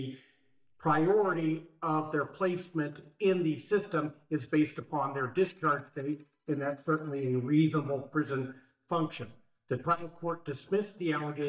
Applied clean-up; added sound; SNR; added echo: neural mask model DeepFilterNet 3.